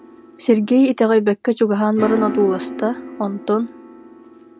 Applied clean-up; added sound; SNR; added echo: none; Piano; 12 dB; none.